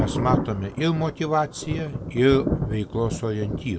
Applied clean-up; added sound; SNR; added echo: none; Thunder; 4 dB; none.